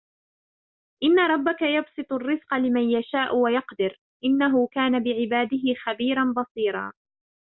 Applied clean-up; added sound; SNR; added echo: none; none; none; none.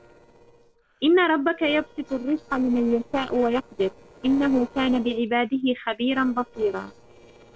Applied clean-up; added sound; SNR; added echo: neural separator model SepFormer DNS4.